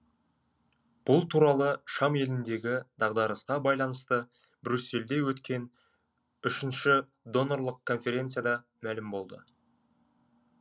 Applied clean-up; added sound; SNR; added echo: none; none; none; none.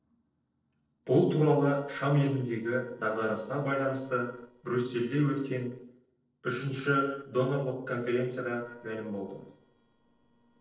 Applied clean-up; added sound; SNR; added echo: neural separator model SepFormer DNS4.